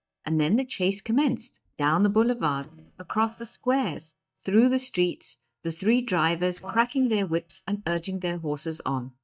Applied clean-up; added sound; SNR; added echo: neural mask model DeepFilterNet 3.